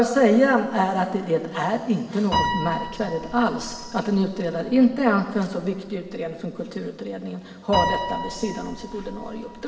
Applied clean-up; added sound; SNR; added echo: none; Piano; 9 dB; reverberation time 1.7 s.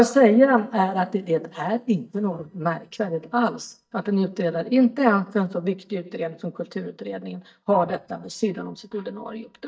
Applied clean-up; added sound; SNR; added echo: neural mask model DeepFilterNet 3.